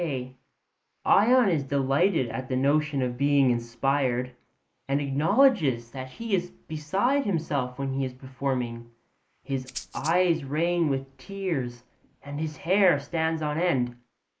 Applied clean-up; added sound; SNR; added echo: neural mask model Resemble Enhance denoiser.